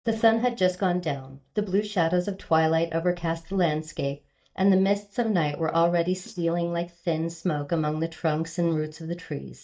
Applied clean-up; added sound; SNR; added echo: neural mask model DeepFilterNet 3.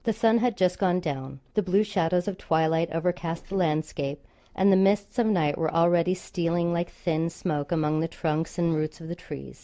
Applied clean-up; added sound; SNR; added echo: none; none; none; none.